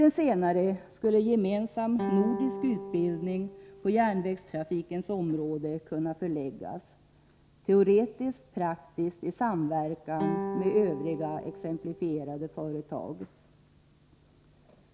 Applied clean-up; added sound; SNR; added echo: none; Guitar; 9 dB; none.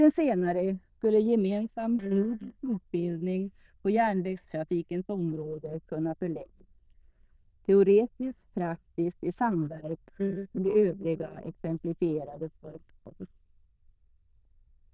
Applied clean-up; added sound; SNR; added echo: neural diffusion model UNIVERSE++.